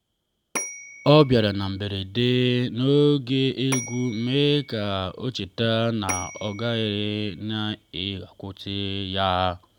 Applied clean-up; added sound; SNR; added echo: none; Bell / Telephone; 15 dB; none.